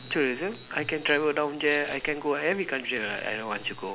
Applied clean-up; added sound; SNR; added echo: none; Tambourine; 17 dB; none.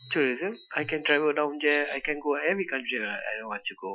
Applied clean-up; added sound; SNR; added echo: classical method Wiener filter.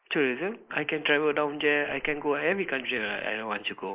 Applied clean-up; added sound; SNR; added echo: neural mask model Resemble Enhance denoiser.